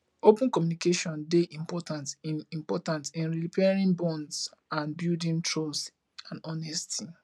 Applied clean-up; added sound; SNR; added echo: none; none; none; none.